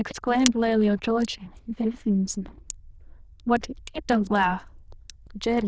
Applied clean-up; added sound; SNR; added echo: neural diffusion model UNIVERSE++.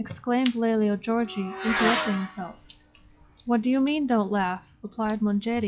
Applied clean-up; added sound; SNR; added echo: classical method log-MMSE.